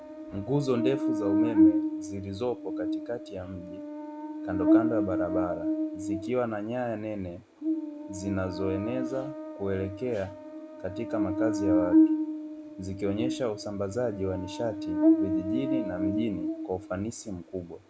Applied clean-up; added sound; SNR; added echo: none; Buzz; -4 dB; none.